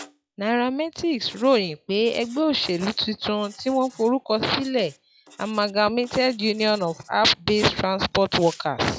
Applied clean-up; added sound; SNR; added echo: classical method log-MMSE.